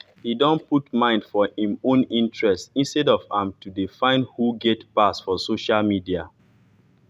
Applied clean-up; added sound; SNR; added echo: none; none; none; none.